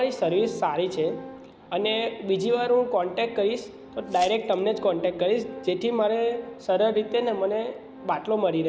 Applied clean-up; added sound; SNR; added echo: none; Organ + Glass; 20 dB; none.